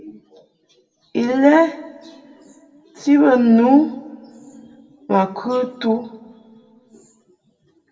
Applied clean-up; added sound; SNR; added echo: none; none; none; reverberation time 1.4 s.